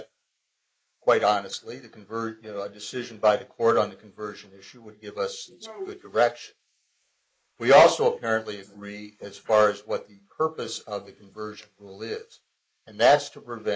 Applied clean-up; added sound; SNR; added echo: neural mask model Resemble Enhance denoiser.